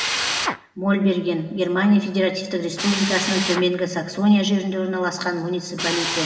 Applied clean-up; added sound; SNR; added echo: none; Drill; 8 dB; reverberation time 2.9 s.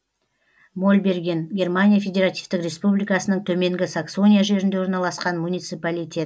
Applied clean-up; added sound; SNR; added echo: none; none; none; none.